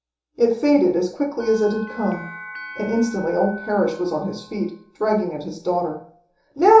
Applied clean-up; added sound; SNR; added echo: none; Bell; 17 dB; reverberation time 1.2 s.